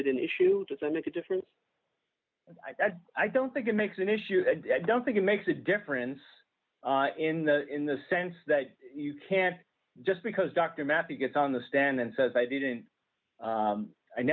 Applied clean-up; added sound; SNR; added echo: none; none; none; none.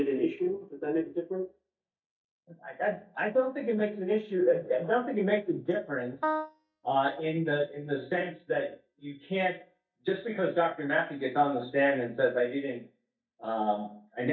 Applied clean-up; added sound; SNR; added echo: neural mask model DeepFilterNet 3.